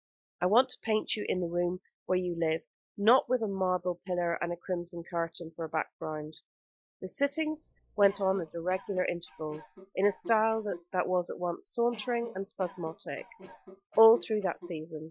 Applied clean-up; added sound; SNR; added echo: classical method Wiener filter.